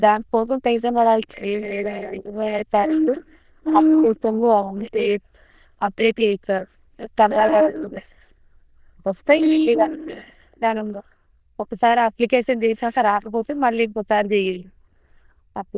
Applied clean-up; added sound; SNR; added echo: neural diffusion model UNIVERSE++.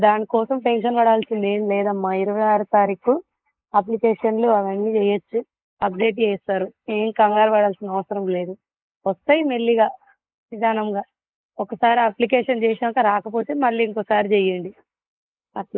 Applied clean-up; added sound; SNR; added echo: neural mask model Resemble Enhance denoiser.